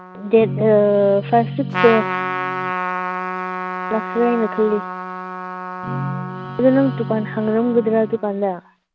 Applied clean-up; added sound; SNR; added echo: none; Trumpet + Guitar; 6 dB; none.